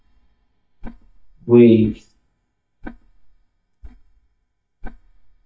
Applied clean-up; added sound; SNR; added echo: neural mask model DeepFilterNet 3.